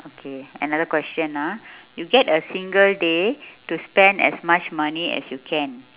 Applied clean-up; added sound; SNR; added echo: none; none; none; none.